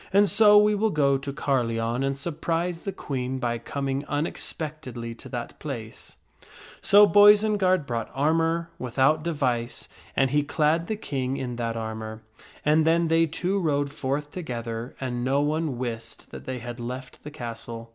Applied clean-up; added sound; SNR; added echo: none; none; none; none.